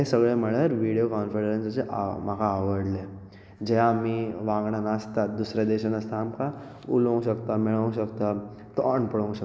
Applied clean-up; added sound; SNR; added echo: none; none; none; none.